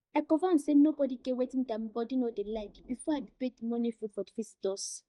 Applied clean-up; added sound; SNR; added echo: neural mask model DeepFilterNet 3.